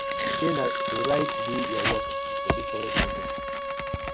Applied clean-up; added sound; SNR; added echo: none; Tearing + Bowed string instrument; -5 dB; none.